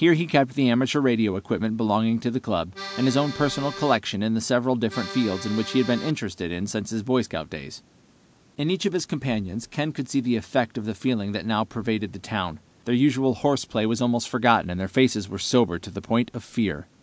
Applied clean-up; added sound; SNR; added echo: none; Accordion; 11 dB; none.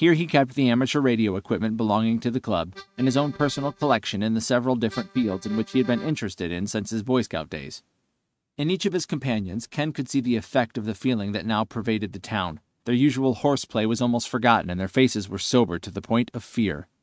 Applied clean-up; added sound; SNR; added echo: neural mask model RNNoise.